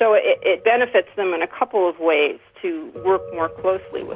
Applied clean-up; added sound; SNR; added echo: none; none; none; none.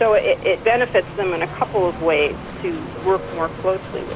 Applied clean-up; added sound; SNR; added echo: none; Bicycle; 13 dB; none.